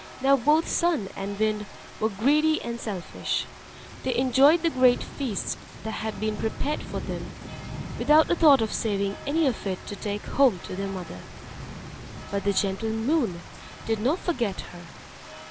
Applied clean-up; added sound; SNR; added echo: none; Rain; 13 dB; none.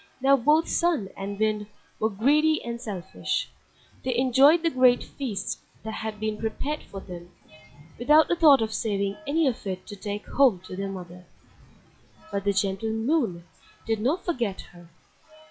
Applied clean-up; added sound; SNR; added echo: classical method log-MMSE.